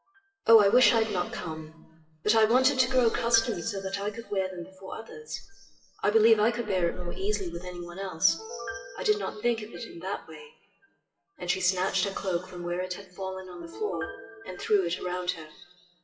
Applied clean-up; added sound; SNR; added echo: classical method WPE with log-MMSE.